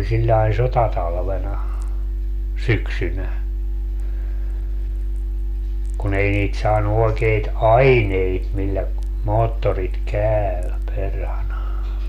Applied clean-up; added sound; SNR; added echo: none; none; none; none.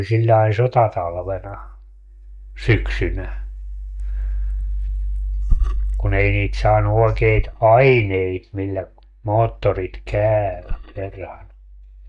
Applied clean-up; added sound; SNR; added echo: neural mask model DeepFilterNet 3.